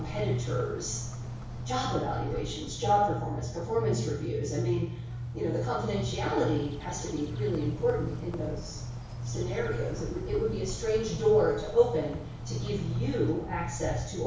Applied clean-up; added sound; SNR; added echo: none; Bird; 14 dB; reverberation time 0.6 s.